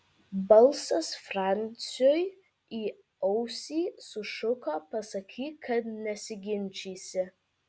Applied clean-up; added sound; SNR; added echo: none; none; none; none.